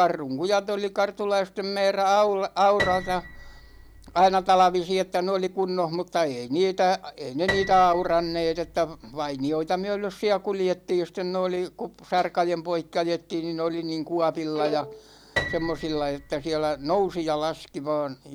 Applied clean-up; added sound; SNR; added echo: none; Bowed string instrument + Piano; 12 dB; none.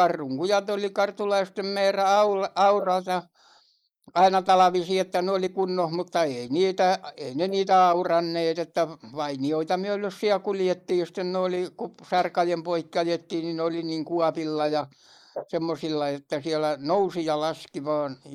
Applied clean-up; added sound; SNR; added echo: neural mask model Resemble Enhance denoiser.